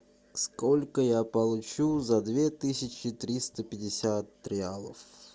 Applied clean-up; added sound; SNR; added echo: none; none; none; none.